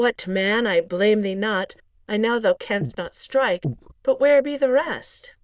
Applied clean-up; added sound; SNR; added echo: neural diffusion model UNIVERSE++.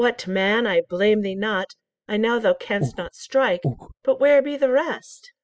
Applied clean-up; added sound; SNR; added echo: classical method spectral subtraction.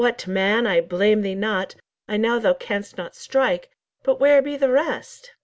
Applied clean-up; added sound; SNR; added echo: none; none; none; none.